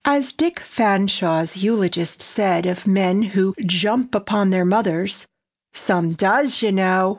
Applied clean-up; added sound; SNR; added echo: none; none; none; none.